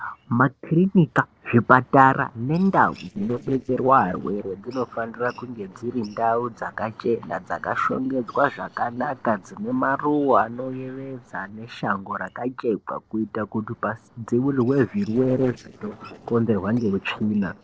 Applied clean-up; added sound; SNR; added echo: neural separator model SepFormer DNS4.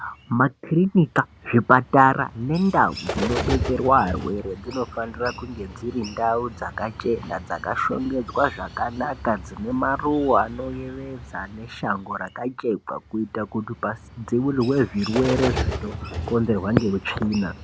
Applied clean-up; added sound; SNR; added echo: none; Bird; 11 dB; none.